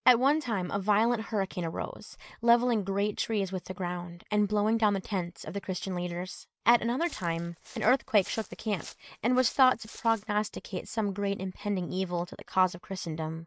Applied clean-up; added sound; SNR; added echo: neural mask model RNNoise.